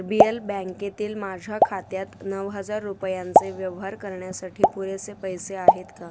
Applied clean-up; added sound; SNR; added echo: none; Explosion; -5 dB; none.